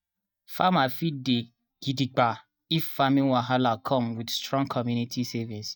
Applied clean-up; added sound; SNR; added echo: neural mask model DeepFilterNet 3.